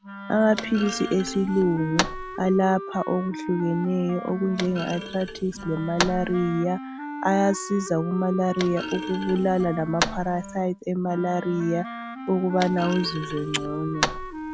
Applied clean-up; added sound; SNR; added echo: none; Thump, thud + Wind instrument, woodwind instrument; 8 dB; none.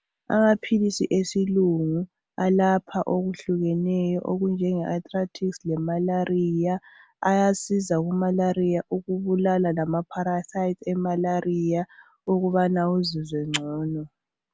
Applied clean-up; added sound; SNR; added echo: none; none; none; none.